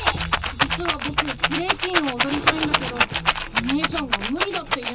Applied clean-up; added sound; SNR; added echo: none; Rattle; -4 dB; reverberation time 0.2 s.